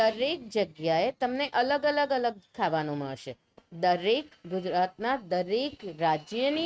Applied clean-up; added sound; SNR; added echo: neural mask model RNNoise.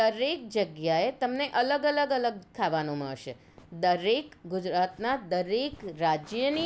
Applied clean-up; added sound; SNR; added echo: none; none; none; none.